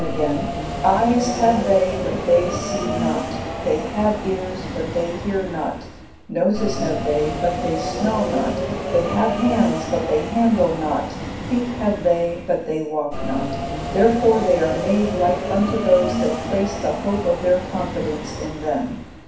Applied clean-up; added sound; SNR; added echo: none; Subway, metro, underground; 5 dB; reverberation time 0.6 s.